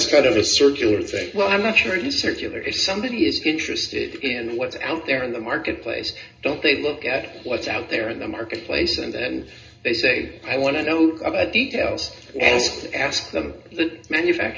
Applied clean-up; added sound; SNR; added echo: none; none; none; reverberation time 0.2 s.